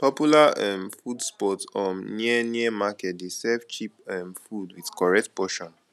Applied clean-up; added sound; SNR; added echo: none; none; none; none.